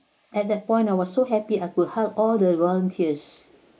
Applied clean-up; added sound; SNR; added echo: neural mask model Resemble Enhance denoiser.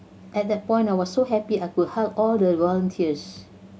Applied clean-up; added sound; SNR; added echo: none; none; none; none.